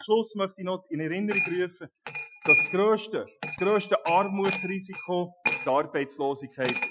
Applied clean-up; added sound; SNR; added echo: classical method Wiener filter.